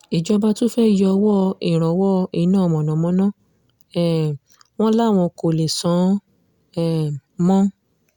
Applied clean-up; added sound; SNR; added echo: none; none; none; none.